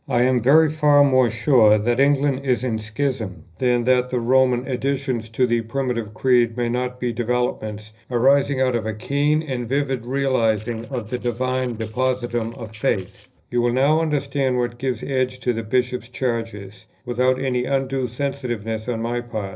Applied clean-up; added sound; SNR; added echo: neural separator model SepFormer DNS4.